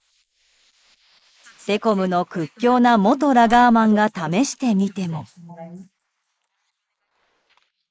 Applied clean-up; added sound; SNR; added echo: neural mask model Resemble Enhance denoiser.